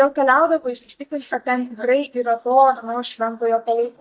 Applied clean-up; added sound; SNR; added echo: neural mask model DeepFilterNet 3.